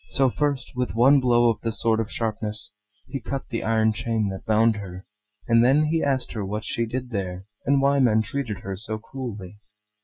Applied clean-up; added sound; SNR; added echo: classical method Wiener filter.